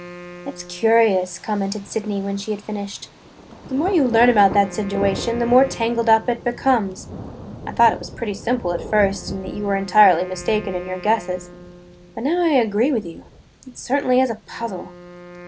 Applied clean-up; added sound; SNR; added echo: none; Wind instrument, woodwind instrument + Thunder; 14 dB; none.